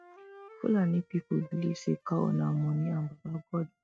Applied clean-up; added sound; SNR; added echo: neural mask model RNNoise.